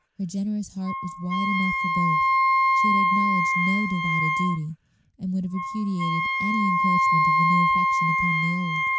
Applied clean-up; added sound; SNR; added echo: none; Wind instrument, woodwind instrument; -5 dB; none.